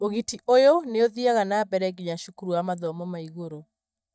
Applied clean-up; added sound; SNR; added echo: neural mask model DeepFilterNet 3.